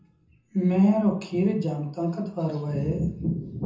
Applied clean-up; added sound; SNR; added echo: none; none; none; reverberation time 0.6 s.